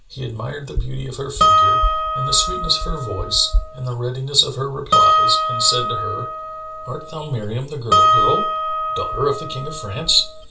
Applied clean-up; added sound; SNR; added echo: none; Harp; -3 dB; reverberation time 0.2 s.